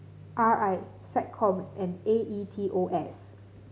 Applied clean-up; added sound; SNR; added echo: none; none; none; none.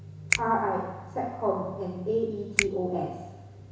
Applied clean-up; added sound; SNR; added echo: none; Finger snapping; 4 dB; reverberation time 1.1 s.